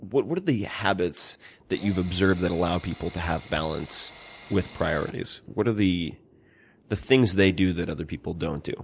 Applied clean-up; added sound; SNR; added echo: none; Drill; 19 dB; none.